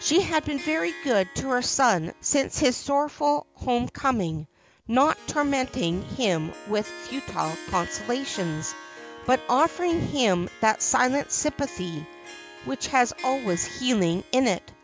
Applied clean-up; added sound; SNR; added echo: none; Harp; 17 dB; none.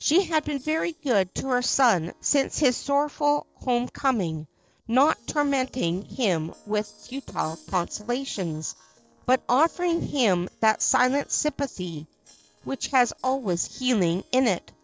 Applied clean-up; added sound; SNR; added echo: neural separator model SepFormer DNS4.